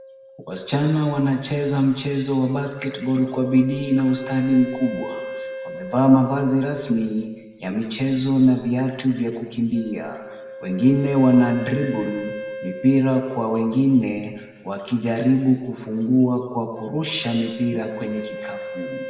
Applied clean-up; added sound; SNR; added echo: none; Wind instrument, woodwind instrument; 15 dB; reverberation time 1.3 s.